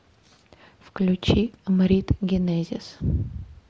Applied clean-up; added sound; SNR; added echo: none; none; none; none.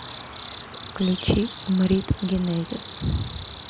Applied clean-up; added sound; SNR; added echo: none; Cricket; 5 dB; none.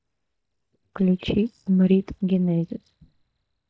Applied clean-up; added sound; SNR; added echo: neural mask model DeepFilterNet 3.